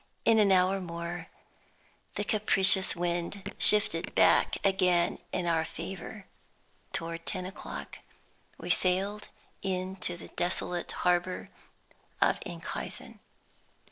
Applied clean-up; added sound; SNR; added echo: neural separator model SepFormer DNS4.